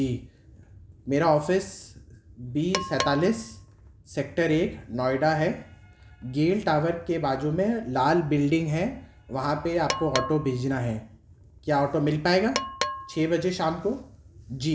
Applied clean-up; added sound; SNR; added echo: none; Percussion; 9 dB; none.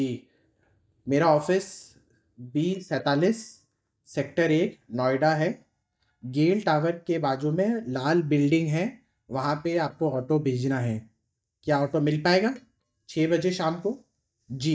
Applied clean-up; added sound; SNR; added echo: neural mask model DeepFilterNet 3.